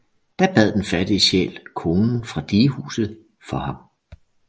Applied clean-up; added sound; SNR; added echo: none; none; none; none.